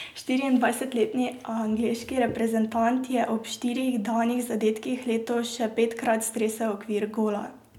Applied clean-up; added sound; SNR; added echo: none; none; none; none.